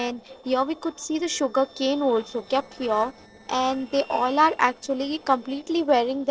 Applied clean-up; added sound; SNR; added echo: neural separator model SepFormer DNS4.